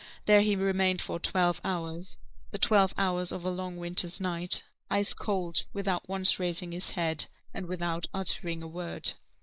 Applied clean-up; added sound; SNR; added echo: neural mask model Resemble Enhance denoiser.